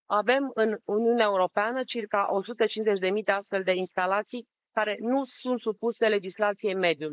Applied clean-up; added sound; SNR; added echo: neural mask model Resemble Enhance denoiser.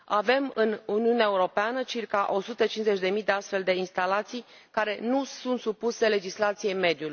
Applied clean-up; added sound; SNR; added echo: none; none; none; none.